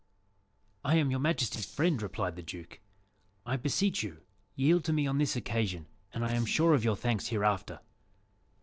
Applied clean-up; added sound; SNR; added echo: neural separator model SepFormer DNS4.